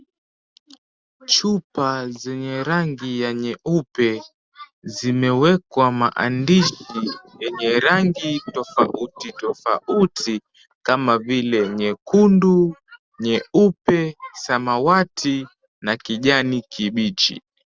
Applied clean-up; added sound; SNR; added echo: none; none; none; none.